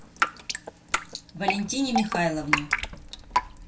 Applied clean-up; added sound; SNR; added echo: none; Drip; -1 dB; reverberation time 0.2 s.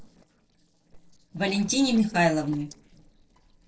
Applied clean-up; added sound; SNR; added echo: neural separator model SepFormer DNS4.